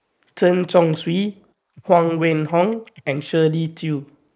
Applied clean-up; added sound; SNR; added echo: neural mask model Resemble Enhance denoiser.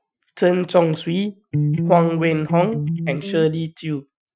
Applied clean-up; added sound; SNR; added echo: classical method Wiener filter.